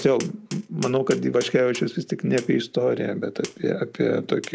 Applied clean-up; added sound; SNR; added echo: none; Tap; 20 dB; none.